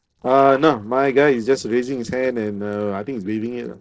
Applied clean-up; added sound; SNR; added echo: neural separator model SepFormer DNS4.